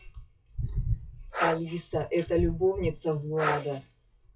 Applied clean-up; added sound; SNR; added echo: classical method WPE with log-MMSE.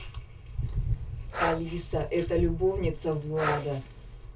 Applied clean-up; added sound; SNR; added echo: none; Breathing; 9 dB; reverberation time 0.2 s.